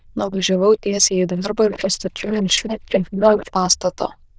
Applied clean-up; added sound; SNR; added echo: neural diffusion model UNIVERSE++.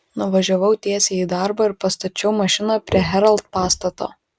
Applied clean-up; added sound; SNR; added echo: none; none; none; none.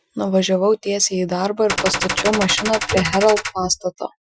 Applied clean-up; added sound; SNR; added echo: classical method Wiener filter.